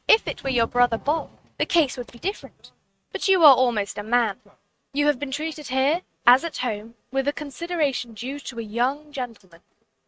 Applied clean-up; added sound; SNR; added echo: neural mask model RNNoise.